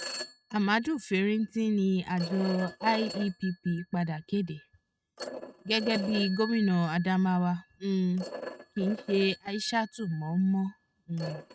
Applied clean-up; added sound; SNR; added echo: neural mask model RNNoise.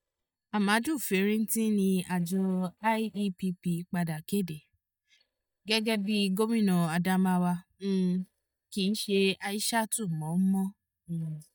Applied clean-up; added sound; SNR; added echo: neural mask model DeepFilterNet 3.